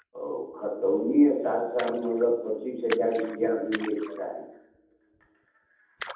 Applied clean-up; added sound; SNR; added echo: none; Splash, splatter; 17 dB; reverberation time 0.8 s.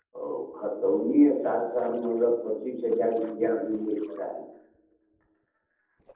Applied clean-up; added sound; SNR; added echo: neural separator model SepFormer DNS4.